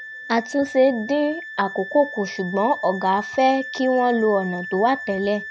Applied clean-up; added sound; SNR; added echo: none; Wind instrument, woodwind instrument; 12 dB; none.